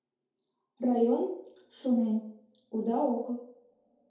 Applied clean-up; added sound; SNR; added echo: none; none; none; reverberation time 2.4 s.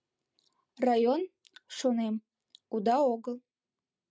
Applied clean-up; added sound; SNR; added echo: none; none; none; none.